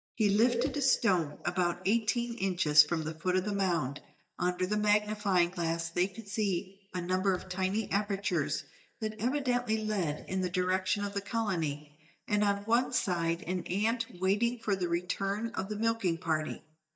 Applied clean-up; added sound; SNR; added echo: neural mask model DeepFilterNet 3.